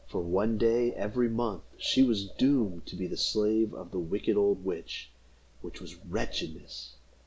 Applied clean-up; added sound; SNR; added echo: none; none; none; none.